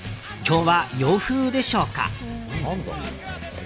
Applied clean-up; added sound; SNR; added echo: none; none; none; none.